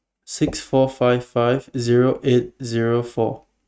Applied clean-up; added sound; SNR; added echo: neural mask model RNNoise.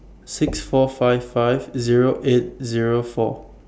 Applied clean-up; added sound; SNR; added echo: none; Knock / Wood; 19 dB; none.